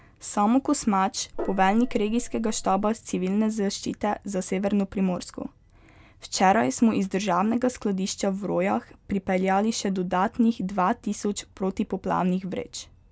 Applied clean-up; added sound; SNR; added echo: none; Gong; 8 dB; none.